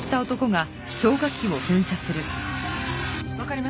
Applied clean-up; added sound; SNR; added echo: none; none; none; none.